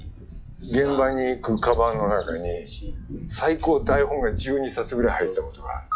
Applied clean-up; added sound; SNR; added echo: classical method log-MMSE.